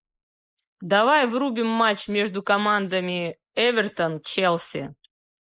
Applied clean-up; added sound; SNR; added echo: neural mask model Resemble Enhance denoiser.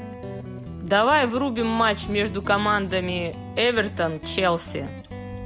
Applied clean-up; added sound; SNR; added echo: none; Guitar; 11 dB; none.